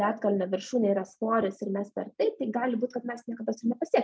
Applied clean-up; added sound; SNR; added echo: none; none; none; none.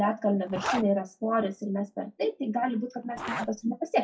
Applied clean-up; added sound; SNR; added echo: classical method WPE with log-MMSE.